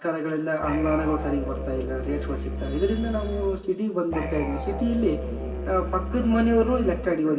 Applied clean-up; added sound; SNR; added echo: none; Musical instrument; 6 dB; reverberation time 2.3 s.